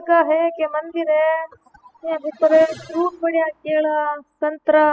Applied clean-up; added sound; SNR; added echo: classical method spectral subtraction.